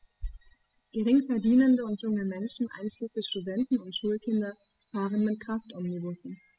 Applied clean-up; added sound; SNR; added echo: classical method spectral subtraction.